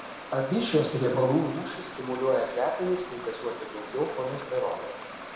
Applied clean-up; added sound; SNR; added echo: none; Stream; 12 dB; reverberation time 1.0 s.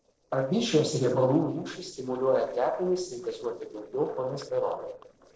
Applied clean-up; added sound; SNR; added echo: neural separator model SepFormer DNS4.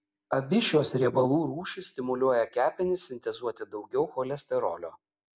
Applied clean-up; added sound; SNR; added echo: none; none; none; none.